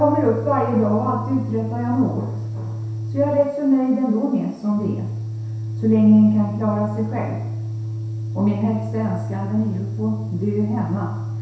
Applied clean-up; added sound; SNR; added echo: none; Organ; 6 dB; reverberation time 0.7 s.